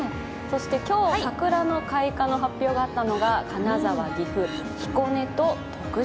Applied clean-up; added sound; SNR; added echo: none; Wind instrument, woodwind instrument + Cough; 13 dB; none.